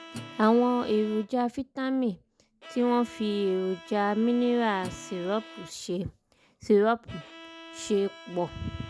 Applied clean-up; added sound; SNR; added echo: none; Guitar + Bowed string instrument; 18 dB; none.